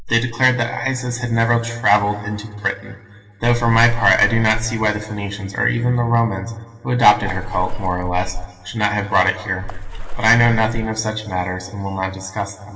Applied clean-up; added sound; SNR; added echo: none; Water / Splash, splatter; 4 dB; reverberation time 1.8 s.